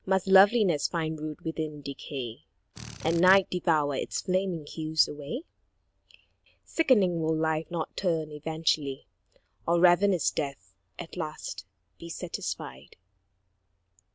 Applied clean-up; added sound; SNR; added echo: none; Drill; 12 dB; none.